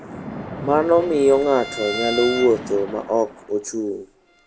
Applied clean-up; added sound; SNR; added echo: none; Bowed string instrument + Splash, splatter; 11 dB; none.